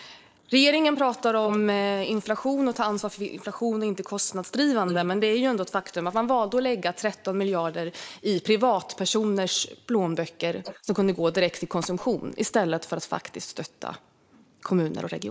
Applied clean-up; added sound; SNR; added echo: neural mask model Resemble Enhance denoiser.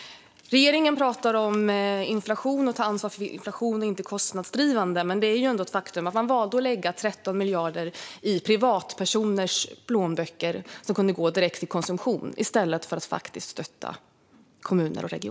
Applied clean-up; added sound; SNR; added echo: none; none; none; none.